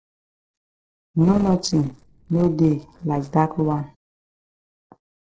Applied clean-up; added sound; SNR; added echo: neural separator model SepFormer DNS4.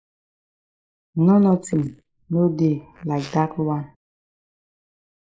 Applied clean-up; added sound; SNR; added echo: neural mask model Resemble Enhance denoiser.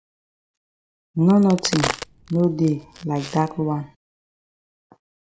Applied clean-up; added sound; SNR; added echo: none; Crack; 9 dB; none.